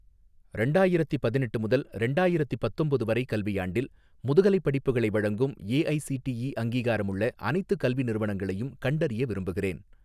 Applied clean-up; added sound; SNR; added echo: none; none; none; none.